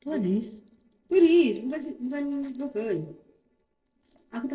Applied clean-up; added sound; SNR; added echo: neural separator model SepFormer DNS4.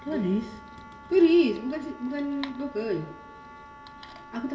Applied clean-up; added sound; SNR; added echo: none; Wind instrument, woodwind instrument; 19 dB; reverberation time 1.6 s.